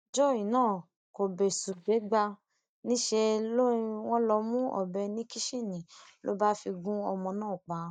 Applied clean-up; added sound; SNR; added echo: neural mask model DeepFilterNet 3.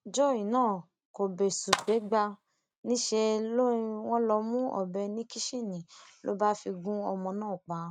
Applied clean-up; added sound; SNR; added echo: neural mask model RNNoise.